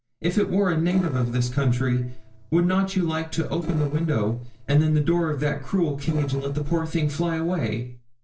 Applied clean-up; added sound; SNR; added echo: neural separator model SepFormer DNS4.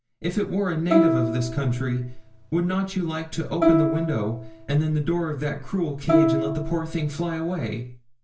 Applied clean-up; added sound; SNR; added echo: none; Plucked string instrument; -1 dB; reverberation time 0.3 s.